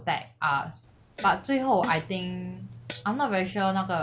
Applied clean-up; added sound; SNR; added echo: none; Fart; 15 dB; none.